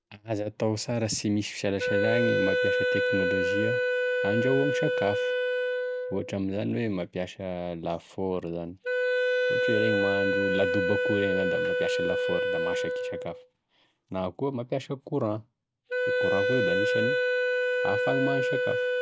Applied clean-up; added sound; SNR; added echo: none; Wind instrument, woodwind instrument; -3 dB; none.